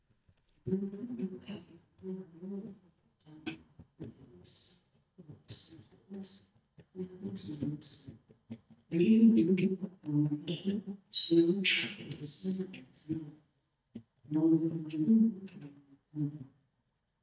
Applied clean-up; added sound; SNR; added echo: neural mask model DeepFilterNet 3.